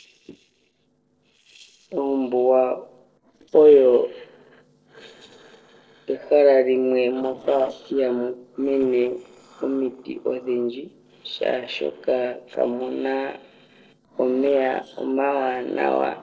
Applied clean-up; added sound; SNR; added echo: neural separator model SepFormer DNS4.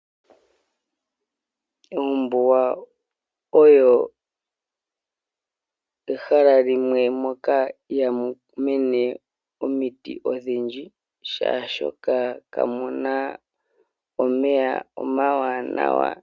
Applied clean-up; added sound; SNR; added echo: none; none; none; none.